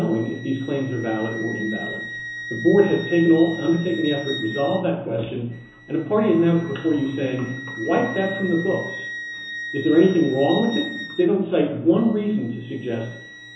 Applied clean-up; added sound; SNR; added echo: none; Wind instrument, woodwind instrument; 13 dB; reverberation time 0.8 s.